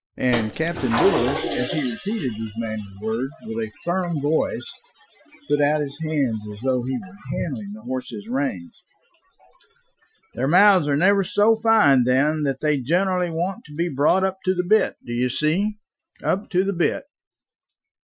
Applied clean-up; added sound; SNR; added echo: classical method Wiener filter.